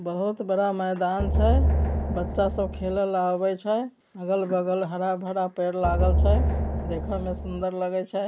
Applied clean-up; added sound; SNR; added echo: none; Drum; -2 dB; none.